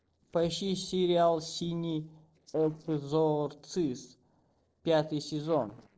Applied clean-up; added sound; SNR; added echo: neural separator model SepFormer DNS4.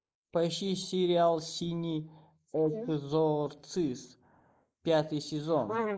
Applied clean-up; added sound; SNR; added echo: neural mask model Resemble Enhance denoiser.